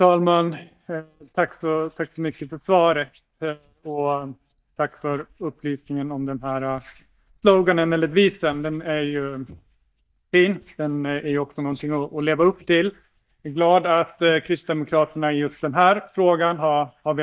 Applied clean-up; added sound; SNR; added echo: neural mask model DeepFilterNet 3.